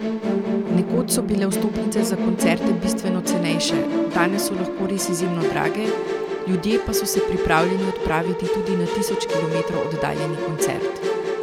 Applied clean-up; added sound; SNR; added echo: none; Musical instrument; -2 dB; none.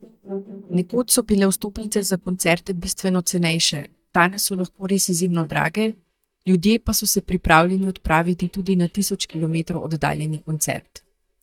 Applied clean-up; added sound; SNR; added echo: neural mask model DeepFilterNet 3.